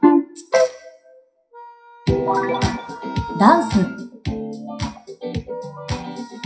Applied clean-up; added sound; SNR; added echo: classical method WPE with log-MMSE.